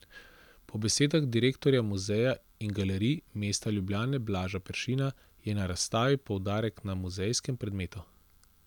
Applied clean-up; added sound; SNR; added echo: none; none; none; none.